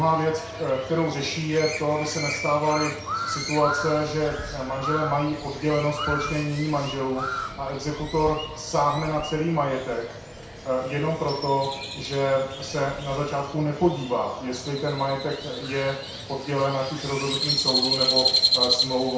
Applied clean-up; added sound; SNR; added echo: none; Crow; 5 dB; reverberation time 0.6 s.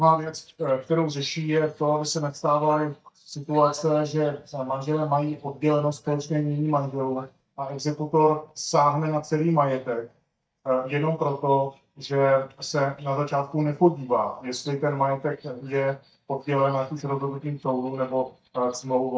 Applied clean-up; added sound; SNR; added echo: neural mask model DeepFilterNet 3.